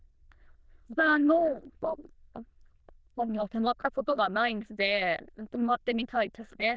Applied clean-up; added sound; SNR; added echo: neural diffusion model UNIVERSE++.